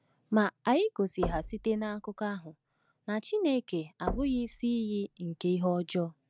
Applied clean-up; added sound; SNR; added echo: none; Knock / Wood; 11 dB; none.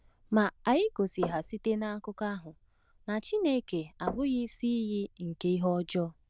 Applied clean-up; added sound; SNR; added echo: neural diffusion model UNIVERSE++.